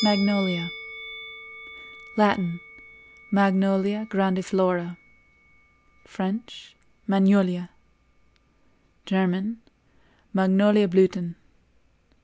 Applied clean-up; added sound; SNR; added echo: none; Musical instrument; 17 dB; none.